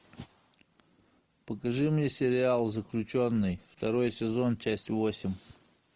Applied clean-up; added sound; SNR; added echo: none; none; none; none.